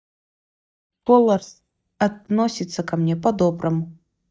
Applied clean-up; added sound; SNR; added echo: neural mask model DeepFilterNet 3.